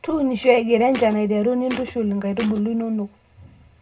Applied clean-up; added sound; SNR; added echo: none; Thump, thud; 15 dB; reverberation time 0.2 s.